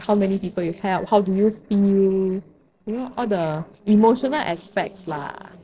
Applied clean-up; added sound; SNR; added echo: neural separator model SepFormer DNS4.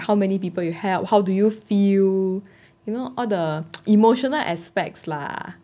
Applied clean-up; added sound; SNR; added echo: none; none; none; none.